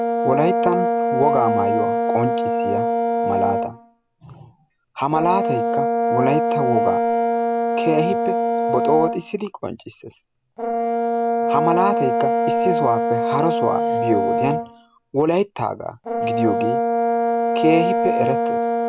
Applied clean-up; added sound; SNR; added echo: none; Brass instrument; -3 dB; none.